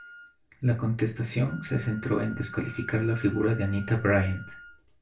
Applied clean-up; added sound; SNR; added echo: none; Wind instrument, woodwind instrument; 18 dB; reverberation time 0.3 s.